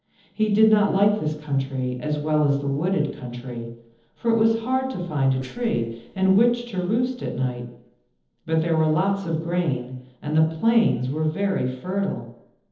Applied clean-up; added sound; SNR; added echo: neural separator model SepFormer DNS4.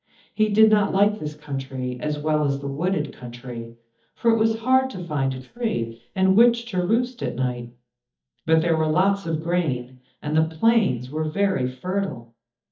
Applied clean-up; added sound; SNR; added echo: neural mask model DeepFilterNet 3.